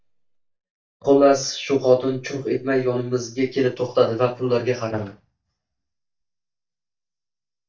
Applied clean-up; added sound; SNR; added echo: neural mask model DeepFilterNet 3.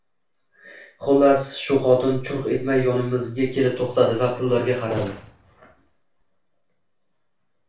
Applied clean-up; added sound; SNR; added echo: neural separator model SepFormer DNS4.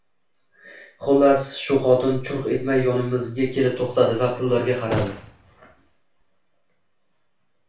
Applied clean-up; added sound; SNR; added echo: none; Gunshot, gunfire; 10 dB; reverberation time 0.3 s.